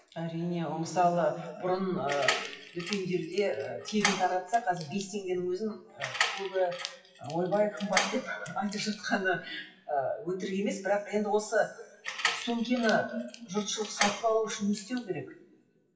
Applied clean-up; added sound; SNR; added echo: classical method WPE with log-MMSE.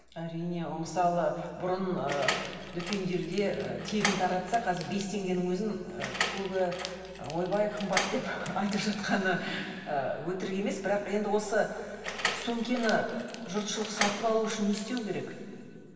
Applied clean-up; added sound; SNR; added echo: none; Door; 7 dB; reverberation time 2.6 s.